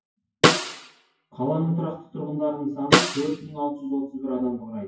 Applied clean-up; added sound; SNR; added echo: classical method WPE with log-MMSE.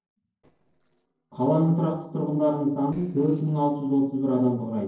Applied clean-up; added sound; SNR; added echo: neural separator model SepFormer DNS4.